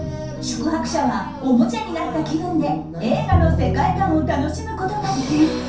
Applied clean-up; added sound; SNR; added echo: none; Bowed string instrument; 6 dB; reverberation time 0.6 s.